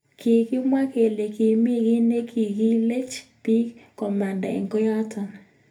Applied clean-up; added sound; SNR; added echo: none; none; none; reverberation time 0.3 s.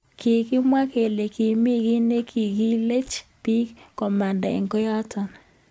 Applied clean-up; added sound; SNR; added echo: none; none; none; none.